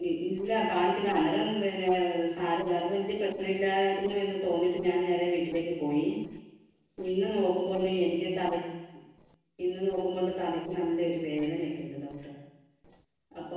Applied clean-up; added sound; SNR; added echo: neural separator model SepFormer DNS4.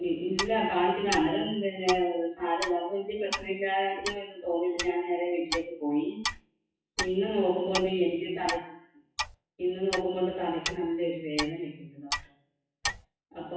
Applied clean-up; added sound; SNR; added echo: classical method WPE with log-MMSE.